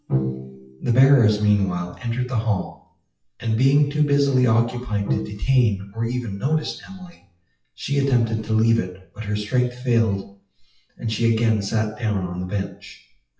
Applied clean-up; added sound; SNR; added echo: classical method WPE with log-MMSE.